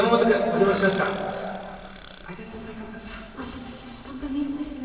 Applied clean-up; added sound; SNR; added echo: none; Burping, eructation; 14 dB; reverberation time 2.8 s.